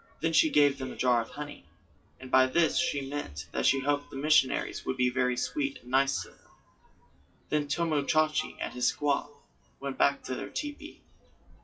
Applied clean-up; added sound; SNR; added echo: classical method WPE with log-MMSE.